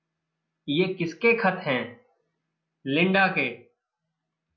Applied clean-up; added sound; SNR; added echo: none; none; none; none.